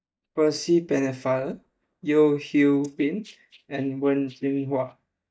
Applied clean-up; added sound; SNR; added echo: neural mask model DeepFilterNet 3.